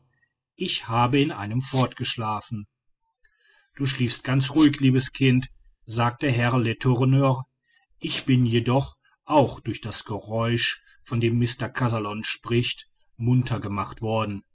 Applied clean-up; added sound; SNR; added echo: classical method spectral subtraction.